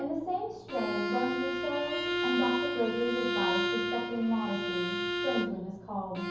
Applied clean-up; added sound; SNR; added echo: none; Bowed string instrument; 0 dB; reverberation time 0.9 s.